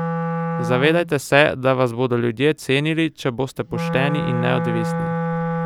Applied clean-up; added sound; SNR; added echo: none; Wind instrument, woodwind instrument; 4 dB; none.